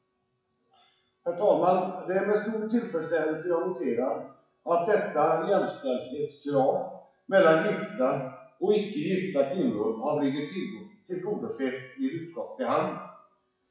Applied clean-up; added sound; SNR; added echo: classical method WPE with log-MMSE.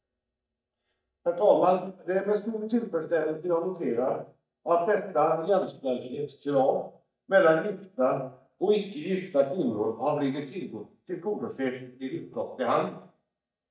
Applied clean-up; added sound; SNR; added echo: neural mask model DeepFilterNet 3.